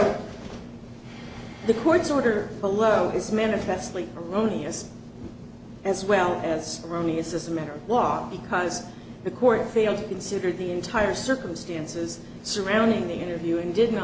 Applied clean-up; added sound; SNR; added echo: none; none; none; none.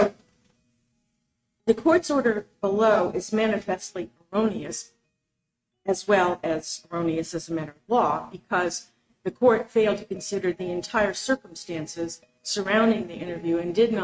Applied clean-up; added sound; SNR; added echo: neural mask model RNNoise.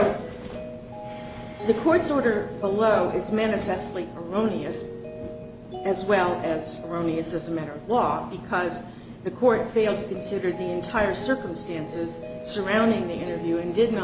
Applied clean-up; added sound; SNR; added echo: none; Mallet percussion; 14 dB; none.